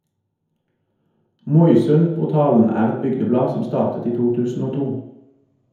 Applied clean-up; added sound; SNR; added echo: none; none; none; reverberation time 0.9 s.